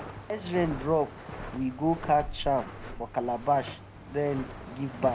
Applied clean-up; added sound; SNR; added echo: none; Walk, footsteps; 11 dB; none.